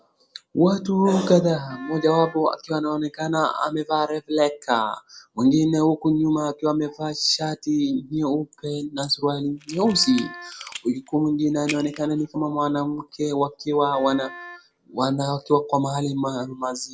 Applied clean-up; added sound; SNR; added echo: none; Wind instrument, woodwind instrument + Camera; 18 dB; none.